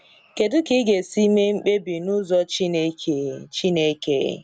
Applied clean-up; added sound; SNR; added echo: none; none; none; none.